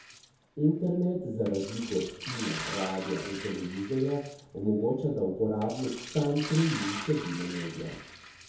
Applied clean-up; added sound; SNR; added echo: none; Liquid; 11 dB; reverberation time 0.6 s.